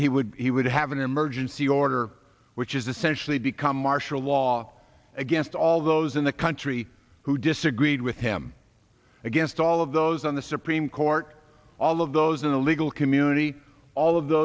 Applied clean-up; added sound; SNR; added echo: none; none; none; none.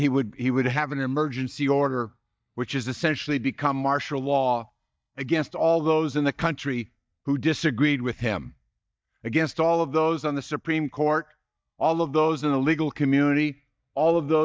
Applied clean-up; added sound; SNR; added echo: neural mask model DeepFilterNet 3.